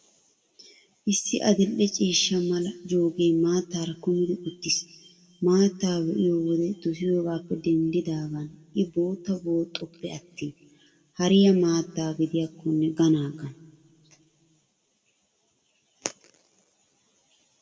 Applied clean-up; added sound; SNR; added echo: none; none; none; reverberation time 1.0 s.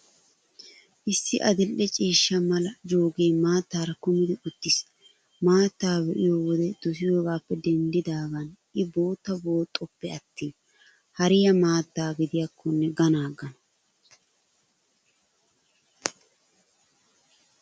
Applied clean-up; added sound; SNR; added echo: none; none; none; none.